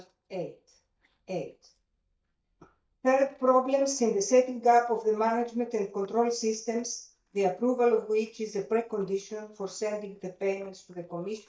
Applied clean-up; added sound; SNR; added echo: neural mask model DeepFilterNet 3.